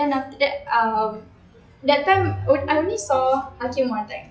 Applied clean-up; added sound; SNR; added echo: classical method log-MMSE.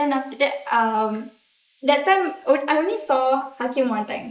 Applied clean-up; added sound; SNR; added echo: neural mask model Resemble Enhance denoiser.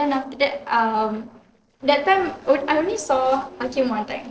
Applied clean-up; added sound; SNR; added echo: neural separator model SepFormer DNS4.